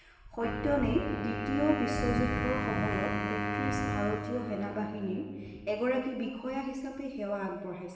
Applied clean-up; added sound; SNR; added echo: none; Wind instrument, woodwind instrument; 4 dB; reverberation time 1.3 s.